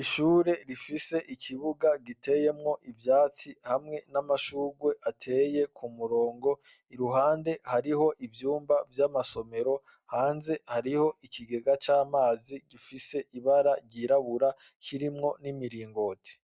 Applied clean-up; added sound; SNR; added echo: none; none; none; none.